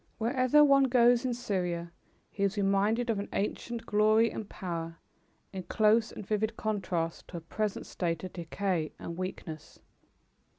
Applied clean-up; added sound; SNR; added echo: none; none; none; none.